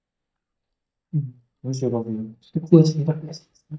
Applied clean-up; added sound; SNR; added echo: neural mask model DeepFilterNet 3.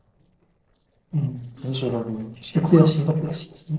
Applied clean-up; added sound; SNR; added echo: neural separator model SepFormer DNS4.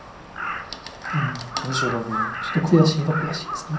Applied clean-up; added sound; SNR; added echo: none; Crow; 6 dB; reverberation time 0.6 s.